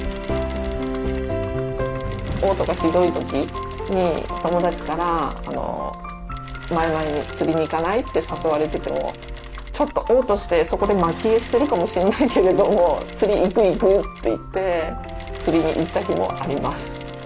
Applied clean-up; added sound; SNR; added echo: none; Mechanisms + Computer keyboard; 14 dB; none.